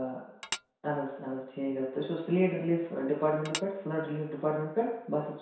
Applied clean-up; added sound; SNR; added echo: none; Tap / Dishes, pots, and pans; 6 dB; reverberation time 0.7 s.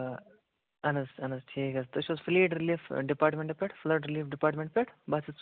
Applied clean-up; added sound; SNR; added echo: none; none; none; none.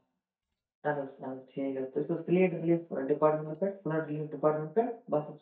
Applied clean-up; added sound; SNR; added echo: neural mask model DeepFilterNet 3.